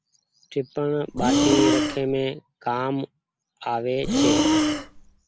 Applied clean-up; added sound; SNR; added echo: none; Breathing; -4 dB; none.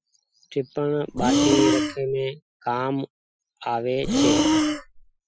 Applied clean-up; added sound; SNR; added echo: classical method Wiener filter.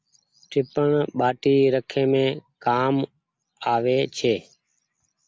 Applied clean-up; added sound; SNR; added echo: none; none; none; none.